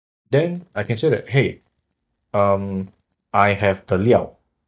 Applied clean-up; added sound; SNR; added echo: neural mask model DeepFilterNet 3.